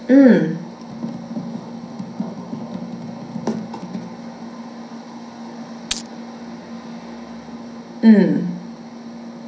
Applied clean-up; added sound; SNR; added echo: none; Glass; 9 dB; reverberation time 0.6 s.